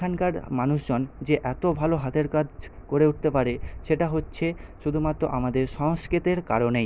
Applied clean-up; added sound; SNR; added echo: none; none; none; none.